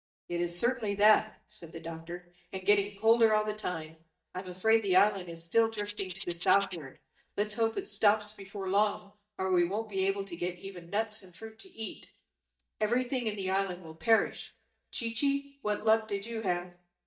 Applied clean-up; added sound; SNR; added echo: neural mask model DeepFilterNet 3.